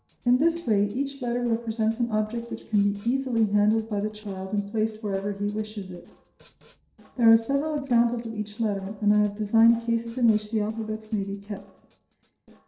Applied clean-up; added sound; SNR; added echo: neural separator model SepFormer DNS4.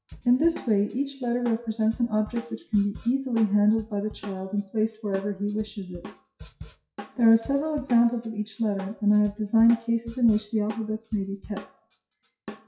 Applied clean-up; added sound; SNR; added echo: classical method WPE with log-MMSE.